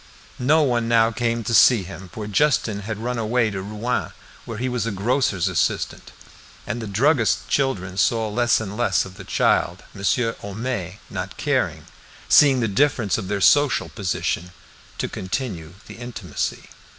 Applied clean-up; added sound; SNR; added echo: none; none; none; none.